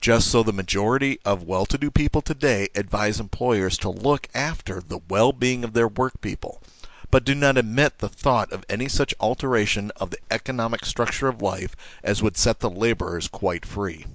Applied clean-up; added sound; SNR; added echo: none; none; none; none.